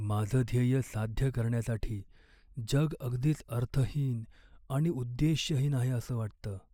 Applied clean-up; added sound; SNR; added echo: neural mask model Resemble Enhance denoiser.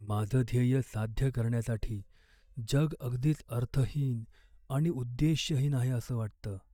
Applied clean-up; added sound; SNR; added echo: neural mask model DeepFilterNet 3.